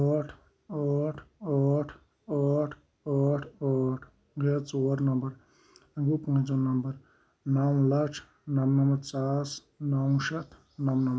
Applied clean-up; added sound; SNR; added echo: none; none; none; none.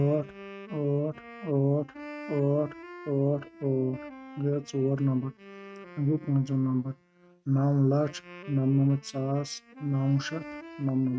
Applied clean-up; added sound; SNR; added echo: neural mask model RNNoise.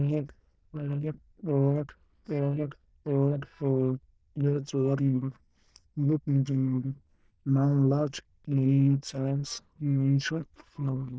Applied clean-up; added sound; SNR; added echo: neural diffusion model UNIVERSE++.